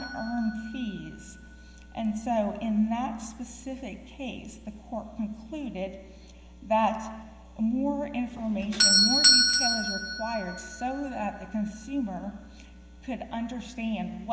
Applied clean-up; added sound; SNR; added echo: none; Doorbell; 0 dB; reverberation time 2.0 s.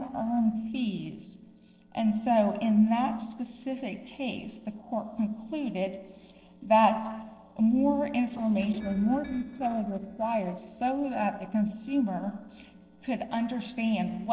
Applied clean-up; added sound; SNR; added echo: neural separator model SepFormer DNS4.